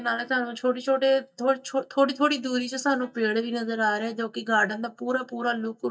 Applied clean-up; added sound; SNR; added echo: neural mask model DeepFilterNet 3.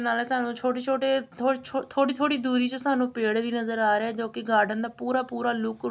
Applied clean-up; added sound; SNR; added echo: none; none; none; none.